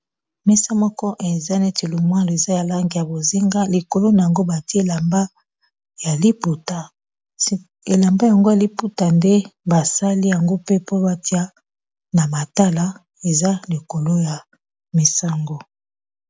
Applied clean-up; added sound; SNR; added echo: none; none; none; none.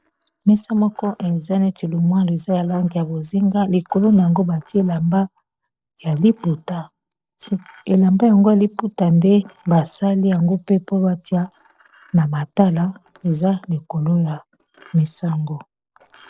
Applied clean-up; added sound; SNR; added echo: neural separator model SepFormer DNS4.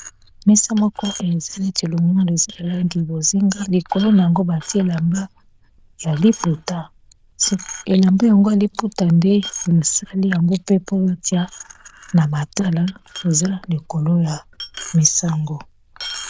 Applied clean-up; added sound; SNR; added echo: neural diffusion model UNIVERSE++.